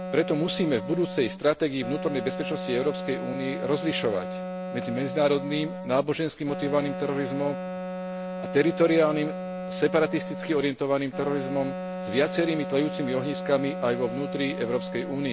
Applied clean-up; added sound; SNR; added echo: none; Wind instrument, woodwind instrument; 7 dB; none.